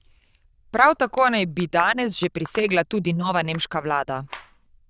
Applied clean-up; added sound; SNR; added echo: neural diffusion model UNIVERSE++.